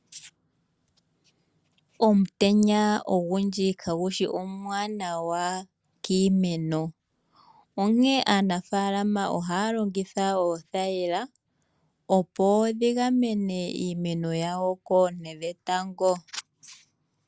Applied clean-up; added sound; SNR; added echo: none; none; none; none.